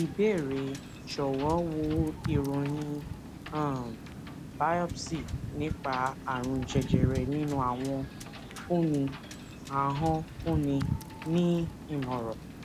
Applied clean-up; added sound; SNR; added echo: none; Wind / Boat, Water vehicle; 6 dB; none.